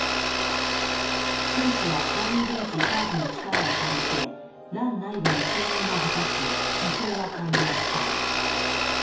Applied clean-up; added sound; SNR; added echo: none; Domestic sounds, home sounds; -5 dB; reverberation time 0.6 s.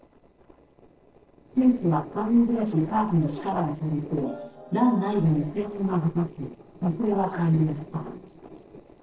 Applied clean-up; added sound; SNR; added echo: neural separator model SepFormer DNS4.